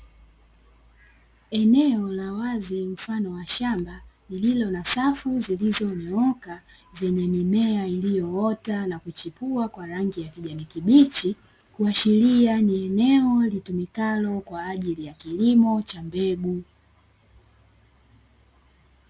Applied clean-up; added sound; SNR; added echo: none; none; none; none.